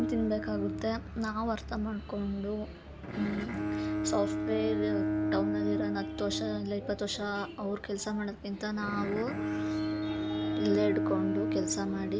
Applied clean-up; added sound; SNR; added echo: none; Bowed string instrument; 1 dB; none.